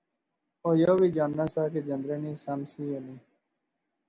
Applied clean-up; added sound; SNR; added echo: none; none; none; none.